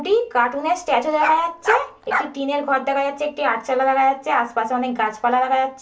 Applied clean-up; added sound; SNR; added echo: neural separator model SepFormer DNS4.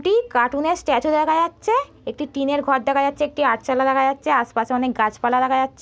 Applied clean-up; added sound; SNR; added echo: none; none; none; none.